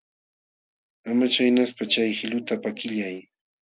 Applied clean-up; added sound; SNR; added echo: none; none; none; none.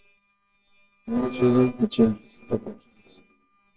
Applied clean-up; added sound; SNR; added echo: neural separator model SepFormer WHAMR!.